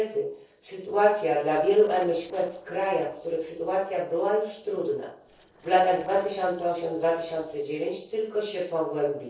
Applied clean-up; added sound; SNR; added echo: neural separator model SepFormer DNS4.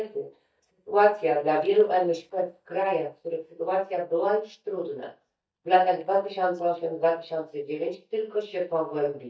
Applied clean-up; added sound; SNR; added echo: neural mask model DeepFilterNet 3.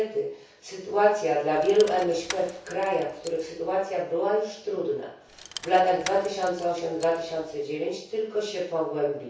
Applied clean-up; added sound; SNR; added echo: none; Rattle / Keys jangling; 16 dB; reverberation time 0.6 s.